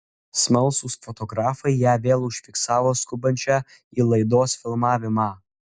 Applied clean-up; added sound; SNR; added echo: none; none; none; none.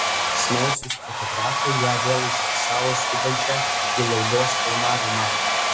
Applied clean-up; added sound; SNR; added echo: none; Domestic sounds, home sounds; -4 dB; reverberation time 0.4 s.